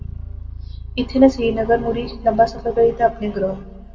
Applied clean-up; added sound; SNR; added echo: none; Bass guitar; 14 dB; reverberation time 1.2 s.